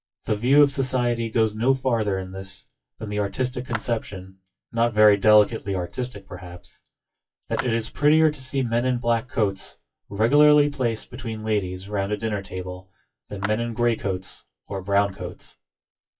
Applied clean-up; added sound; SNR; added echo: classical method WPE with log-MMSE.